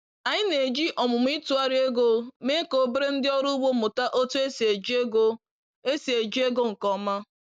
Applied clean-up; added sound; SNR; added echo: none; none; none; none.